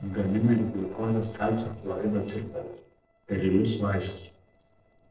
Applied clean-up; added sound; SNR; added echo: neural separator model SepFormer DNS4.